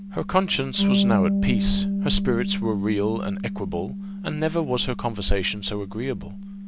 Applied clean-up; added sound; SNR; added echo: none; Bass guitar; 2 dB; none.